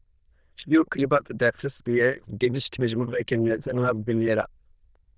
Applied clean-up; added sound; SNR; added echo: neural diffusion model UNIVERSE++.